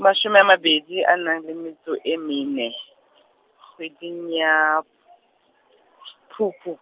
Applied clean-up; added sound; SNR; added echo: none; none; none; none.